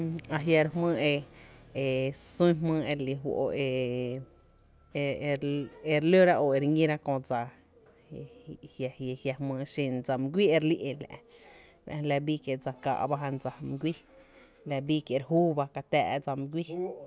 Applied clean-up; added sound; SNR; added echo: none; none; none; none.